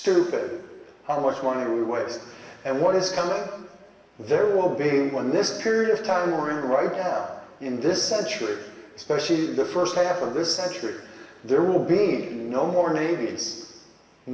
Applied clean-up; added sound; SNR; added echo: none; none; none; reverberation time 1.2 s.